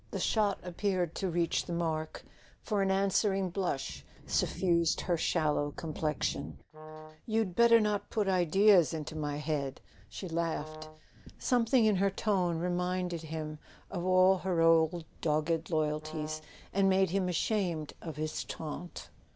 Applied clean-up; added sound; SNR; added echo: none; Brass instrument; 15 dB; none.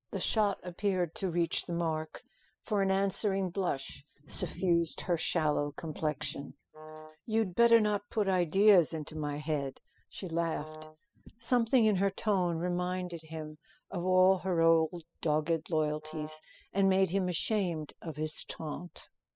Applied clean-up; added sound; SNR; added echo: classical method spectral subtraction.